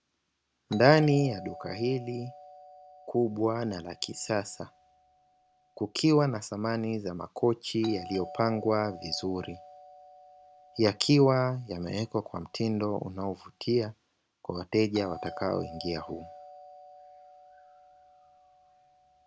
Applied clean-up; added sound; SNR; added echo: none; Doorbell; 19 dB; none.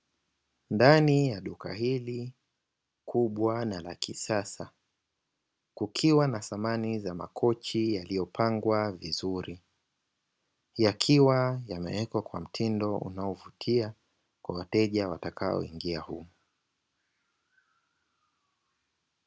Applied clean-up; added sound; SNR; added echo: none; none; none; none.